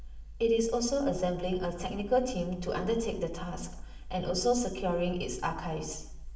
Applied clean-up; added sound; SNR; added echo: none; none; none; reverberation time 0.8 s.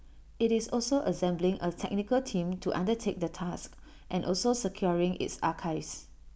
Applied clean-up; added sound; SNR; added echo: none; none; none; none.